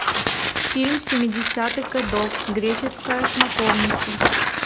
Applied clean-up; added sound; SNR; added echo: none; Tearing; -3 dB; none.